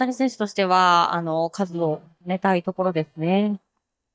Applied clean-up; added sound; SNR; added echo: neural mask model DeepFilterNet 3.